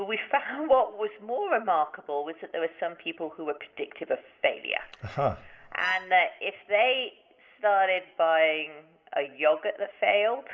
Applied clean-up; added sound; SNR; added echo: none; Bowed string instrument; 17 dB; reverberation time 0.4 s.